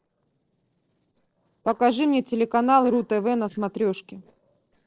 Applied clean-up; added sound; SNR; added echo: neural separator model SepFormer DNS4.